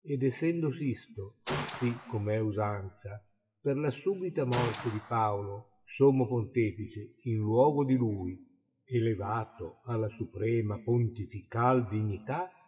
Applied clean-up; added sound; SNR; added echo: classical method WPE with log-MMSE.